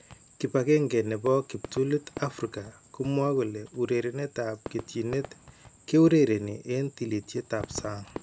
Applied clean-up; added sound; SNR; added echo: none; Fireworks; 18 dB; none.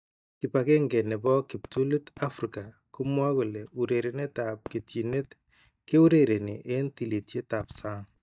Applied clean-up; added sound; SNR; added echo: neural mask model DeepFilterNet 3.